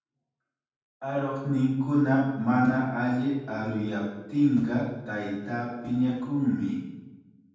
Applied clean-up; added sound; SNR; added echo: none; none; none; reverberation time 1.2 s.